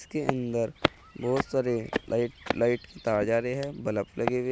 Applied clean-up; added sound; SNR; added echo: none; Walk, footsteps; 7 dB; none.